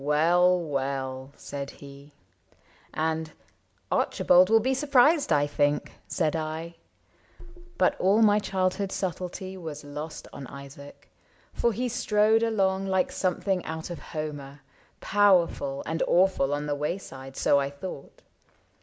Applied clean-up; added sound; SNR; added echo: none; none; none; none.